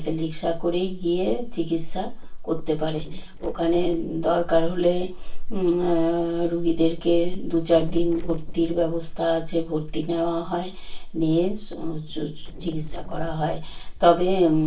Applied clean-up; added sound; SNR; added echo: neural separator model SepFormer DNS4.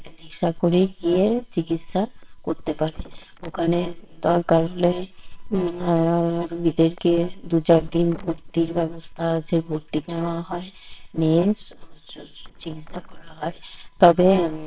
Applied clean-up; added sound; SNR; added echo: neural separator model SepFormer WHAMR!.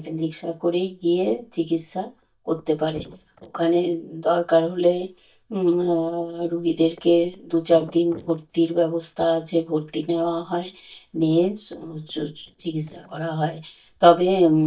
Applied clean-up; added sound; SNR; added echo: neural mask model DeepFilterNet 3.